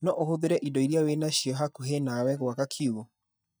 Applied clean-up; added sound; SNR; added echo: neural mask model DeepFilterNet 3.